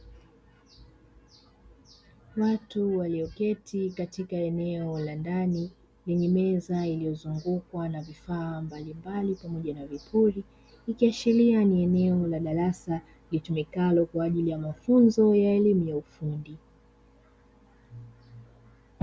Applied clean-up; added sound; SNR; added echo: none; none; none; none.